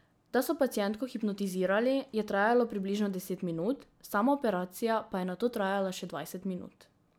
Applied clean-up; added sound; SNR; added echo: none; none; none; none.